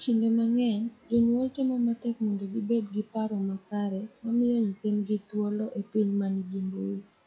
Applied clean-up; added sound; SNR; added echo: classical method log-MMSE.